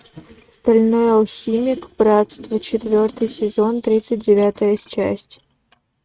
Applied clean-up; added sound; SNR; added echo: neural mask model RNNoise.